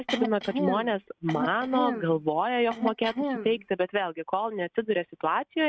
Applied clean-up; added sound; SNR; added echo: neural mask model RNNoise.